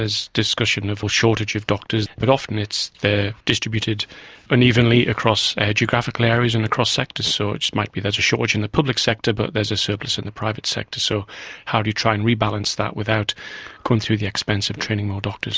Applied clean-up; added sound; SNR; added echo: none; none; none; none.